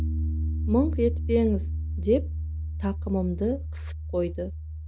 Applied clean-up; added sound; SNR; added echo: none; Piano; 1 dB; none.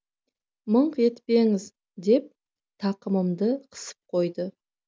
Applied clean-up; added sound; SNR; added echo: none; none; none; none.